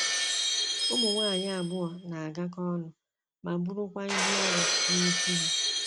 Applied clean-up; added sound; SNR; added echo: none; Shatter; -3 dB; none.